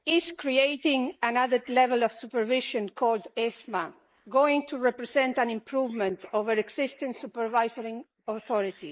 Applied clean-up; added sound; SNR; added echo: neural mask model Resemble Enhance denoiser.